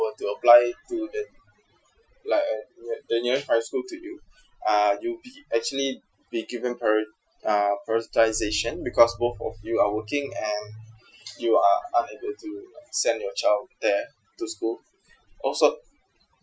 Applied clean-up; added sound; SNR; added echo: classical method Wiener filter.